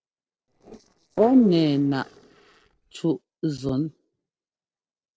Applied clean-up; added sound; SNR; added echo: neural separator model SepFormer DNS4.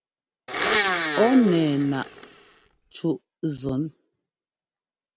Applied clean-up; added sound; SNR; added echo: none; Domestic sounds, home sounds; 1 dB; none.